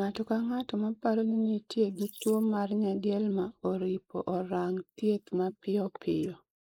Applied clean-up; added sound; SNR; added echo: neural mask model Resemble Enhance denoiser.